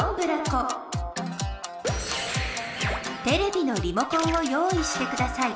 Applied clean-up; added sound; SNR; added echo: none; none; none; none.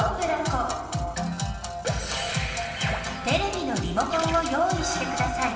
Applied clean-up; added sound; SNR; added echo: none; none; none; reverberation time 2.3 s.